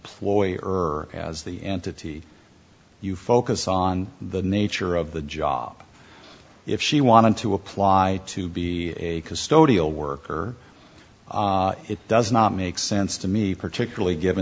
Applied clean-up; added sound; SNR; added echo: none; none; none; none.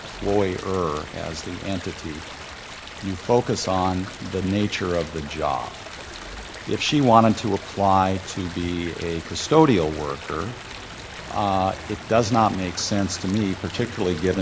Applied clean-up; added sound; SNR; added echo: none; Stream; 13 dB; none.